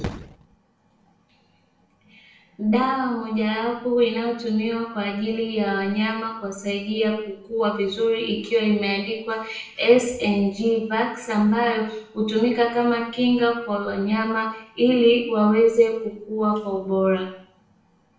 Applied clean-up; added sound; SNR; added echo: none; none; none; reverberation time 0.6 s.